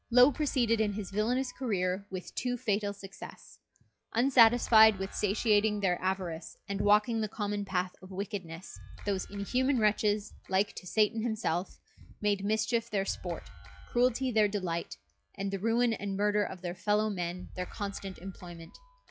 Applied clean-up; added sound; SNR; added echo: classical method log-MMSE.